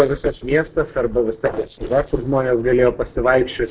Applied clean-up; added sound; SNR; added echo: neural separator model SepFormer DNS4.